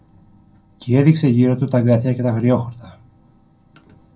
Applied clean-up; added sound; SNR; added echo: none; none; none; reverberation time 0.2 s.